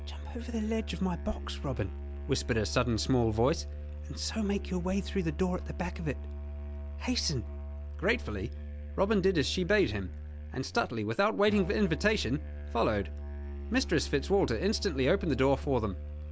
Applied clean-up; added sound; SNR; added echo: none; Musical instrument; 7 dB; none.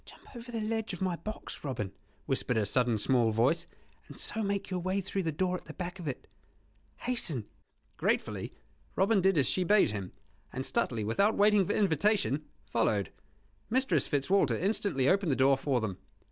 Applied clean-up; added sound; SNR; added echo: none; none; none; none.